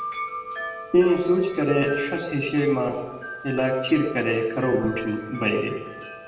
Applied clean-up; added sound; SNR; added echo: none; Wind chime; 12 dB; reverberation time 1.1 s.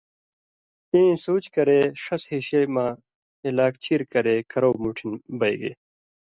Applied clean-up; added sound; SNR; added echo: none; none; none; none.